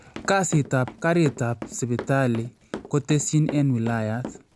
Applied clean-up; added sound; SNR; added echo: none; Run; 14 dB; none.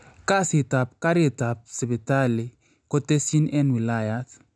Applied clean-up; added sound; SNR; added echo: none; none; none; none.